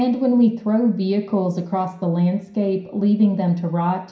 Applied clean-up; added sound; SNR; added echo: none; none; none; reverberation time 0.5 s.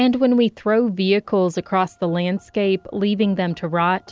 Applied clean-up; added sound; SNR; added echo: none; none; none; none.